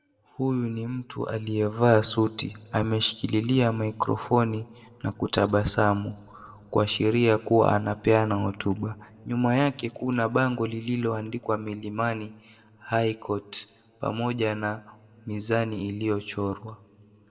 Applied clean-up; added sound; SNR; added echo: none; none; none; reverberation time 1.2 s.